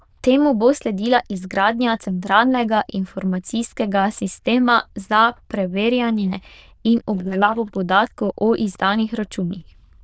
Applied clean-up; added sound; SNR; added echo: neural diffusion model UNIVERSE++.